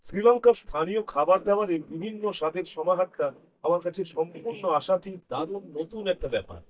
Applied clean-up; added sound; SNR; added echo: neural mask model DeepFilterNet 3.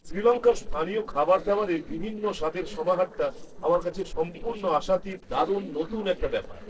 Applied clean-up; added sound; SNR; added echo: neural separator model SepFormer DNS4.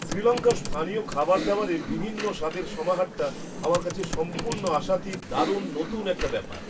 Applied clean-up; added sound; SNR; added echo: none; Computer keyboard; 8 dB; reverberation time 0.2 s.